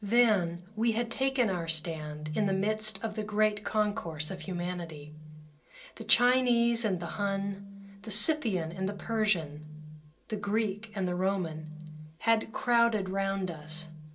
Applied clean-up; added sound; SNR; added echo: none; none; none; reverberation time 0.2 s.